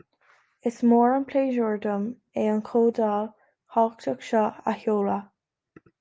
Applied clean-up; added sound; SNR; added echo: none; none; none; none.